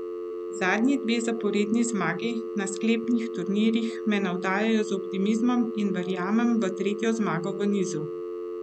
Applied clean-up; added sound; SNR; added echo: none; Telephone; 7 dB; none.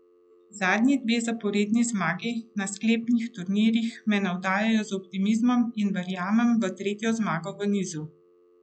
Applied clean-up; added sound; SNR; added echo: classical method log-MMSE.